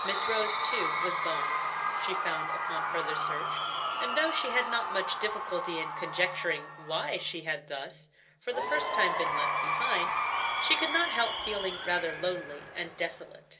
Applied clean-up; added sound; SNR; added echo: none; Crowd / Cheering; -1 dB; reverberation time 0.2 s.